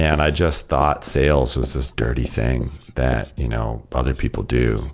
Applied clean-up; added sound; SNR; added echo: none; Writing; 17 dB; none.